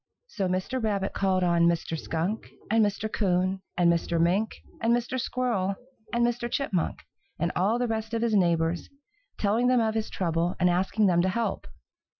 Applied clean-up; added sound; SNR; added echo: classical method Wiener filter.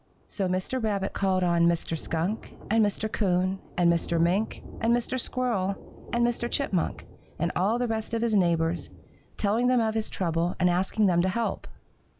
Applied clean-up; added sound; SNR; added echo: none; Thunder; 19 dB; none.